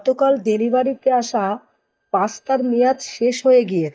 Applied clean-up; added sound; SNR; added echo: neural mask model DeepFilterNet 3.